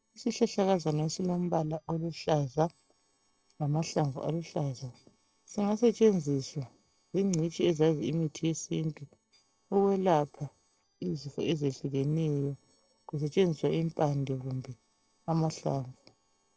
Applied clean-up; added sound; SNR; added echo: neural separator model SepFormer DNS4.